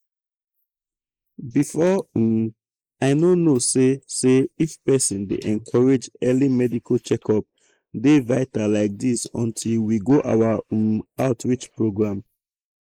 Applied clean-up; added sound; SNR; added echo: neural mask model Resemble Enhance denoiser.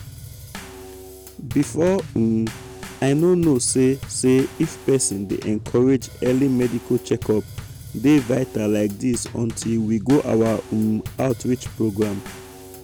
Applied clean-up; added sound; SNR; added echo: none; Bass drum / Snare drum / Drum kit; 15 dB; none.